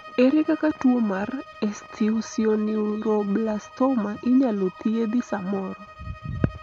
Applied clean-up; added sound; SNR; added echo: none; Bowed string instrument; 20 dB; none.